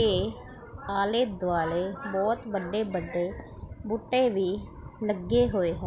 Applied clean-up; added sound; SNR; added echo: none; none; none; none.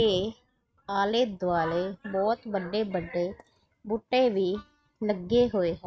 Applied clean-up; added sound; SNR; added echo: neural mask model RNNoise.